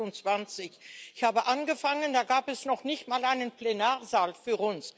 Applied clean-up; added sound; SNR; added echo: none; none; none; none.